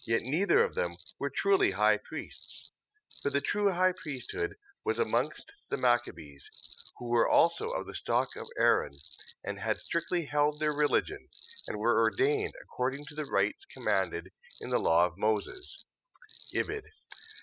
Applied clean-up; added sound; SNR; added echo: classical method spectral subtraction.